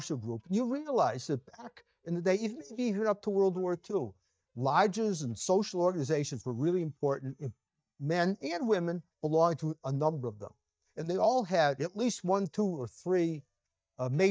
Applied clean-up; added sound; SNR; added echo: neural mask model DeepFilterNet 3.